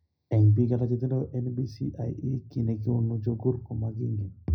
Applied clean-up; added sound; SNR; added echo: none; none; none; reverberation time 0.4 s.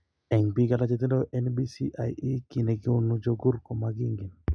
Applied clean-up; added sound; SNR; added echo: none; none; none; none.